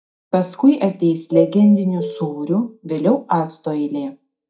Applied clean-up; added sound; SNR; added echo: neural mask model DeepFilterNet 3.